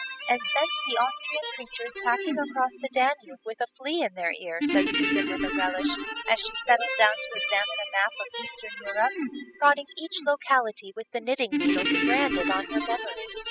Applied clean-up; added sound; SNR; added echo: classical method spectral subtraction.